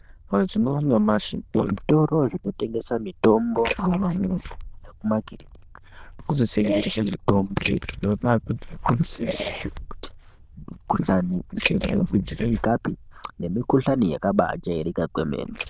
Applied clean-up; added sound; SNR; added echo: neural diffusion model UNIVERSE++.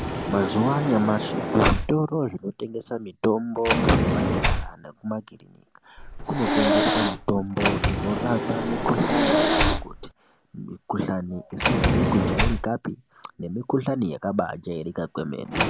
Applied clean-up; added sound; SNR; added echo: none; Hiss + Sliding door; -1 dB; none.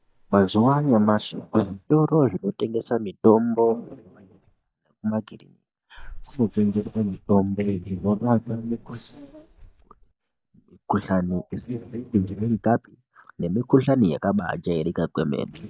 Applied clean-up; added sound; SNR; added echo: neural mask model DeepFilterNet 3.